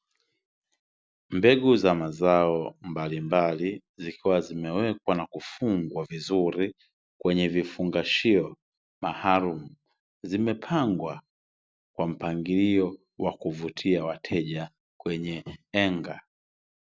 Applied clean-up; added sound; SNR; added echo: none; none; none; none.